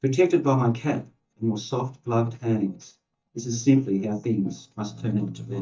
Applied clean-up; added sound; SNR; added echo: neural mask model DeepFilterNet 3.